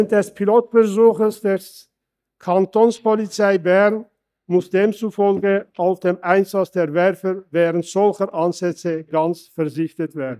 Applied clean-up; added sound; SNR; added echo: neural mask model DeepFilterNet 3.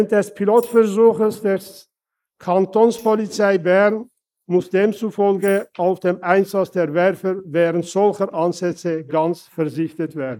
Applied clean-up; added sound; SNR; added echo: neural mask model Resemble Enhance denoiser.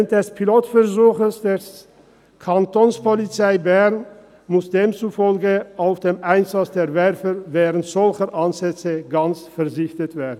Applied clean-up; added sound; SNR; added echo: none; none; none; none.